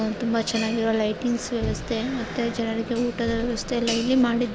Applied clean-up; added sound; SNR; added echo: none; none; none; none.